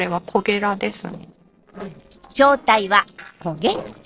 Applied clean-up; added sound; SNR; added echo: neural separator model SepFormer DNS4.